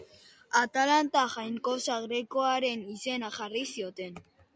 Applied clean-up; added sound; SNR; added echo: none; none; none; none.